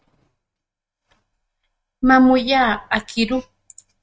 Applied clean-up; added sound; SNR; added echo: neural mask model RNNoise.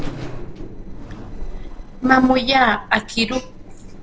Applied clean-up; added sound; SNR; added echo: neural separator model SepFormer DNS4.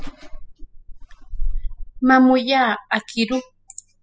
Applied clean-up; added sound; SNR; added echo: classical method spectral subtraction.